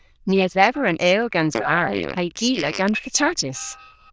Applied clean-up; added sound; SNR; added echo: neural diffusion model UNIVERSE++.